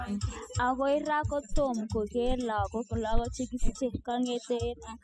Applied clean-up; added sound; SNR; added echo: classical method spectral subtraction.